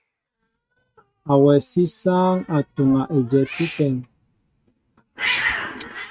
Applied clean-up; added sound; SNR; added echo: neural mask model RNNoise.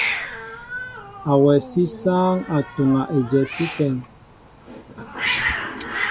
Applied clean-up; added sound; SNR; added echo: none; Hiss; 7 dB; none.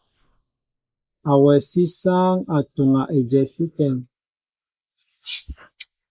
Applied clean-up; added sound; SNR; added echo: neural mask model Resemble Enhance denoiser.